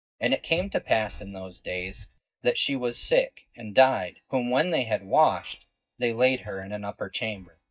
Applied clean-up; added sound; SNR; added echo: neural mask model DeepFilterNet 3.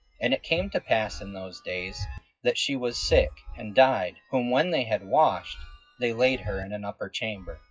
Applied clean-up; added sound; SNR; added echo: classical method WPE with log-MMSE.